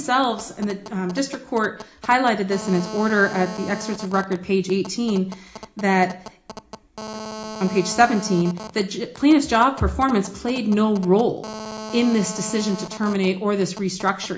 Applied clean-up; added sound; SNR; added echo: none; Telephone; 15 dB; reverberation time 0.4 s.